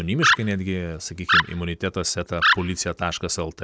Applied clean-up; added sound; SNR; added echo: none; Animal; -2 dB; none.